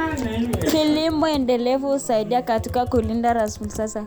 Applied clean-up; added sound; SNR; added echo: none; Computer keyboard; 13 dB; none.